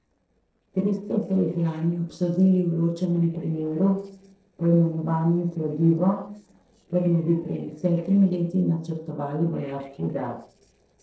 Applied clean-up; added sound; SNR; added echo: neural separator model SepFormer DNS4.